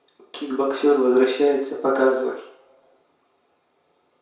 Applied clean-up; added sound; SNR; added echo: none; none; none; reverberation time 0.6 s.